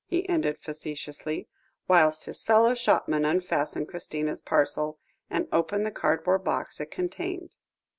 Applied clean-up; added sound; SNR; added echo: none; none; none; none.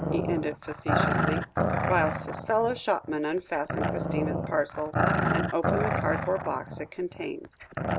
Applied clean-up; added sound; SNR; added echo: none; Growling; -1 dB; none.